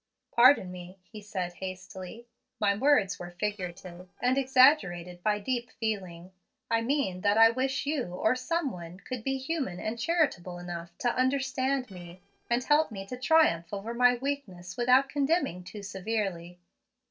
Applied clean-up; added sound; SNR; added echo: neural separator model SepFormer DNS4.